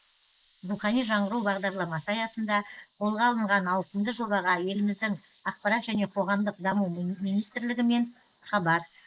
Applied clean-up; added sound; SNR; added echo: neural mask model Resemble Enhance denoiser.